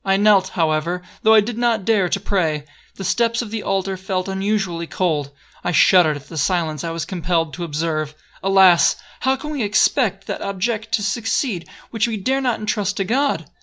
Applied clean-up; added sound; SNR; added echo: none; none; none; none.